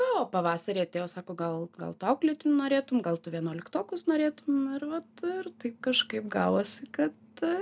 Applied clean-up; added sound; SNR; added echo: none; none; none; none.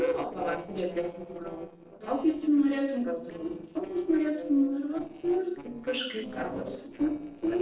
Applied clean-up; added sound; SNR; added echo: neural separator model SepFormer DNS4.